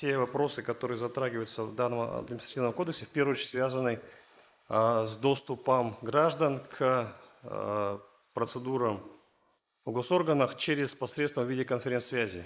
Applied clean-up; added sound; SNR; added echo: neural mask model Resemble Enhance denoiser.